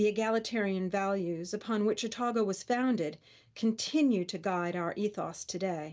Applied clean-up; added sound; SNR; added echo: none; none; none; none.